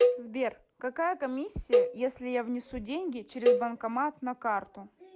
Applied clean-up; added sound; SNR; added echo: none; Cowbell; -2 dB; none.